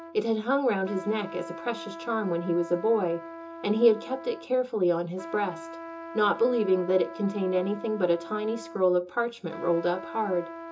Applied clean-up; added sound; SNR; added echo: none; Trumpet; 14 dB; reverberation time 0.2 s.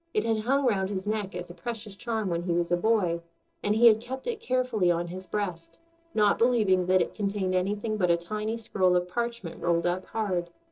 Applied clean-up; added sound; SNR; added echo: neural separator model SepFormer DNS4.